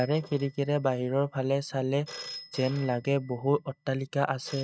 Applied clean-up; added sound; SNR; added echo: neural mask model RNNoise.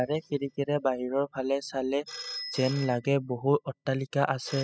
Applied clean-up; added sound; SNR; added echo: classical method spectral subtraction.